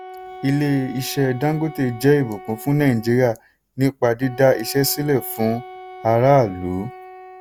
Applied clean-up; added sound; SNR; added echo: none; Wind instrument, woodwind instrument; 18 dB; none.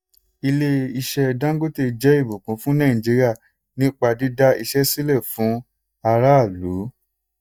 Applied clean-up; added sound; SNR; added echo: neural mask model DeepFilterNet 3.